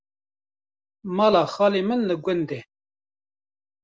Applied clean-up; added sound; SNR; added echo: none; none; none; none.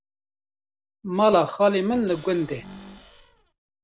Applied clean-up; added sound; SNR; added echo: none; Cupboard open or close / Door; 20 dB; none.